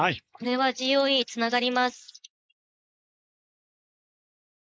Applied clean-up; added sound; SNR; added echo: neural mask model Resemble Enhance denoiser.